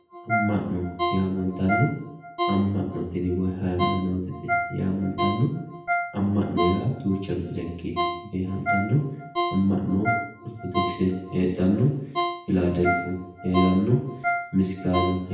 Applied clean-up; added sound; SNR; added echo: none; Ringtone; 5 dB; reverberation time 0.9 s.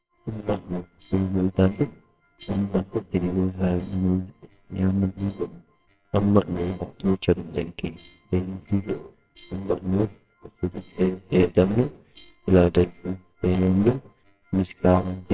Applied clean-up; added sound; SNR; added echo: neural separator model SepFormer WHAMR!.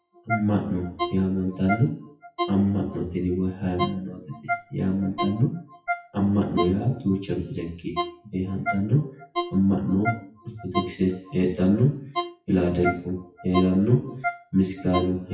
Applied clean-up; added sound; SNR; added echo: classical method WPE with log-MMSE.